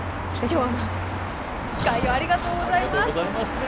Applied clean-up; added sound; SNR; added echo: none; Car passing by / Traffic noise, roadway noise / Engine; 2 dB; none.